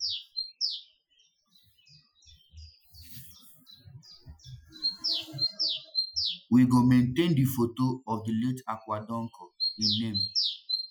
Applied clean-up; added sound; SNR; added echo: classical method Wiener filter.